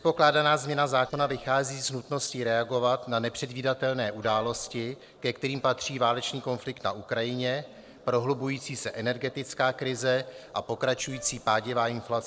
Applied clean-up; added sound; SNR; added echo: neural separator model SepFormer DNS4.